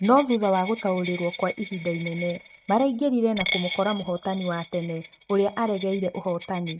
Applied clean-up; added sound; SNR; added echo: neural mask model RNNoise.